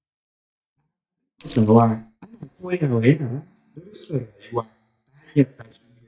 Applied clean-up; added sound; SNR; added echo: neural mask model DeepFilterNet 3.